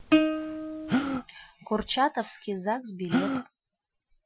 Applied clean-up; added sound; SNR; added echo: classical method Wiener filter.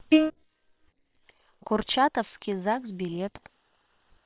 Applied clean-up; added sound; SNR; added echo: neural separator model SepFormer WHAM!.